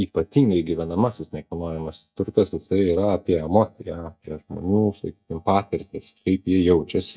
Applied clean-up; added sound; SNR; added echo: neural mask model DeepFilterNet 3.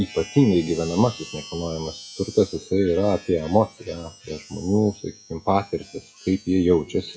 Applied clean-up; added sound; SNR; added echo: classical method WPE with log-MMSE.